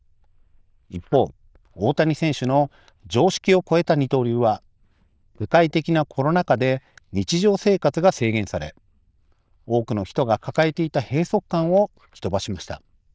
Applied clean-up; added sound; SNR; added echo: neural diffusion model UNIVERSE++.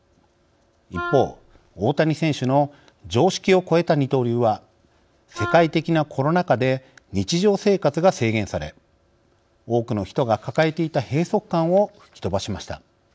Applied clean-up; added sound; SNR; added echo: none; Wind instrument, woodwind instrument; 12 dB; none.